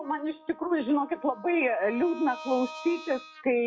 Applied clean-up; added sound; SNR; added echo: classical method log-MMSE.